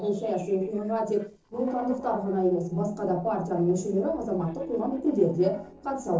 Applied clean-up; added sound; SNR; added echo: neural separator model SepFormer DNS4.